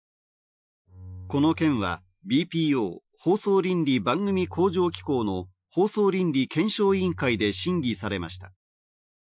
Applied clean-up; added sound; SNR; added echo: classical method Wiener filter.